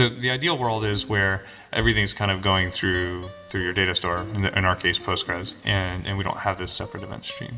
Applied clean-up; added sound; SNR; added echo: none; Guitar; 20 dB; reverberation time 0.7 s.